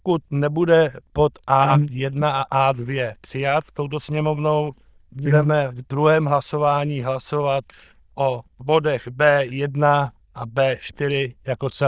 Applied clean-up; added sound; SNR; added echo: neural diffusion model UNIVERSE++.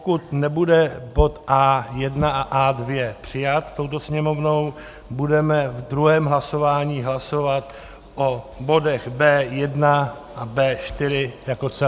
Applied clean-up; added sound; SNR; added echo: none; none; none; none.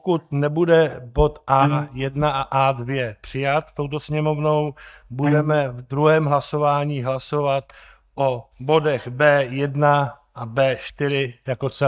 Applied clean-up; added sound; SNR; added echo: neural mask model DeepFilterNet 3.